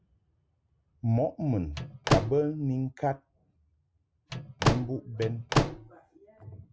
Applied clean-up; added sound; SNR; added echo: none; Slam / Microwave oven; -3 dB; none.